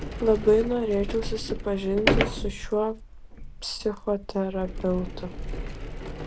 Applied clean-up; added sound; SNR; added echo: none; Sliding door; 4 dB; none.